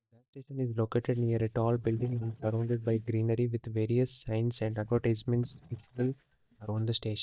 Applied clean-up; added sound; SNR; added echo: neural mask model DeepFilterNet 3.